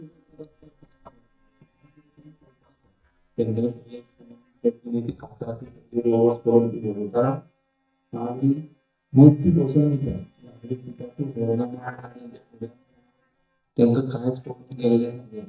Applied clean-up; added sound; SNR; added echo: neural mask model DeepFilterNet 3.